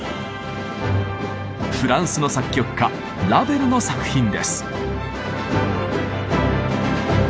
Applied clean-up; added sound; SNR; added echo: none; none; none; none.